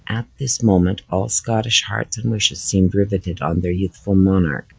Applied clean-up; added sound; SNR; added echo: none; none; none; none.